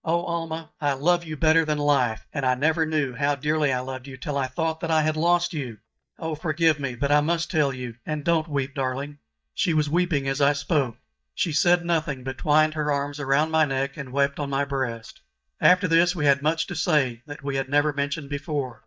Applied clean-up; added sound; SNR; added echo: neural mask model DeepFilterNet 3.